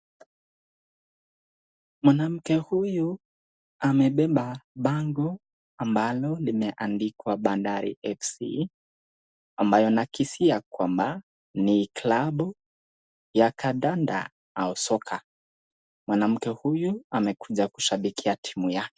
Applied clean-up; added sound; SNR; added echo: none; none; none; none.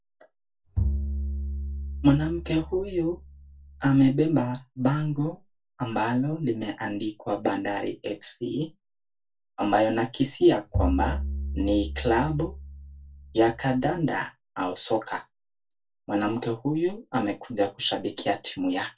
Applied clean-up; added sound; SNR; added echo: none; Bowed string instrument; 5 dB; reverberation time 0.2 s.